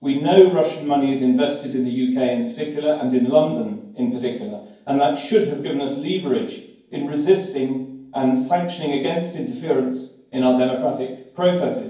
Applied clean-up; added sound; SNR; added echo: none; none; none; reverberation time 0.9 s.